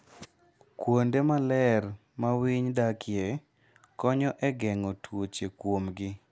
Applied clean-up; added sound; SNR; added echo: none; none; none; none.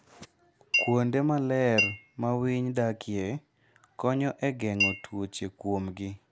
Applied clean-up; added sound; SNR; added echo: none; Chink, clink; 3 dB; none.